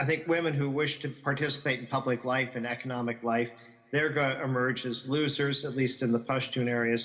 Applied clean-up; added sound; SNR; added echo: none; none; none; reverberation time 1.3 s.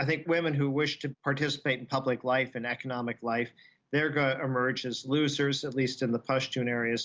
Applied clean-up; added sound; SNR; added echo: none; none; none; none.